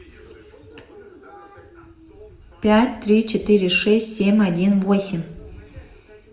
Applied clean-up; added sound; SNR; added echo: none; none; none; reverberation time 0.7 s.